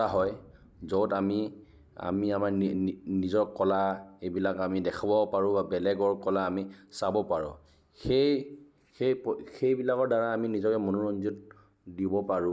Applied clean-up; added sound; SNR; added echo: none; none; none; none.